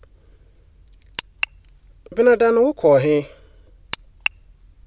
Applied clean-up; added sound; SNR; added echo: none; none; none; none.